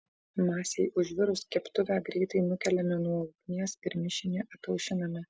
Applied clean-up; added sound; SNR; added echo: none; none; none; none.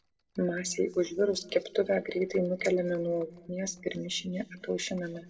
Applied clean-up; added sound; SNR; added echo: neural separator model SepFormer DNS4.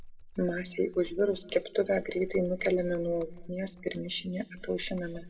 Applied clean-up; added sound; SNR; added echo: none; Computer keyboard; 15 dB; reverberation time 1.5 s.